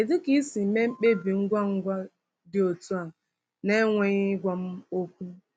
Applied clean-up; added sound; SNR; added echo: none; none; none; none.